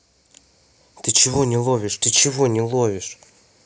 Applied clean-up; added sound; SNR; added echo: none; none; none; none.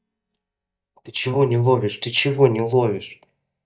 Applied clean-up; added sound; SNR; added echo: neural mask model DeepFilterNet 3.